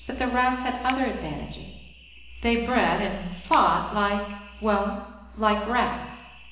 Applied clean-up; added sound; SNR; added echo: none; Finger snapping; 20 dB; reverberation time 1.0 s.